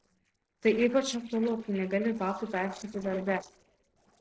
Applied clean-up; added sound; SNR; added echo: neural separator model SepFormer DNS4.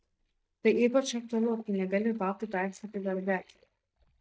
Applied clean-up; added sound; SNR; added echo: neural mask model DeepFilterNet 3.